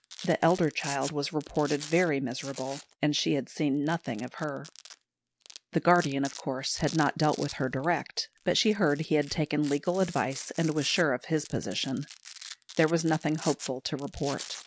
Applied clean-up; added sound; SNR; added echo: none; Domestic sounds, home sounds; 17 dB; none.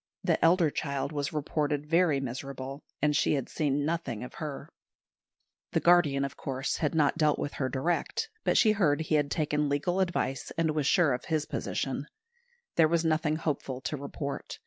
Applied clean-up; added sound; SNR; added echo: none; none; none; none.